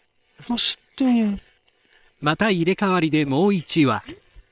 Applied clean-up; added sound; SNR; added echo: neural separator model SepFormer WHAM!.